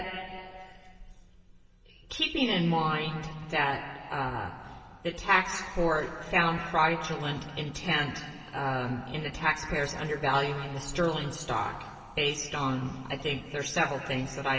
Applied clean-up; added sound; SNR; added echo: none; none; none; reverberation time 2.7 s.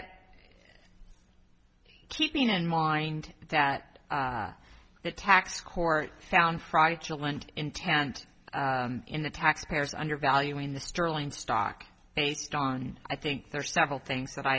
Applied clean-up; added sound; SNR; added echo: none; none; none; none.